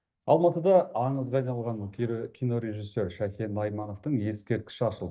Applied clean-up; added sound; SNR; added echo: neural mask model DeepFilterNet 3.